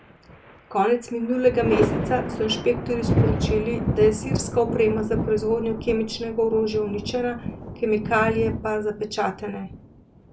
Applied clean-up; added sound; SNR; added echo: none; Thunder; 4 dB; none.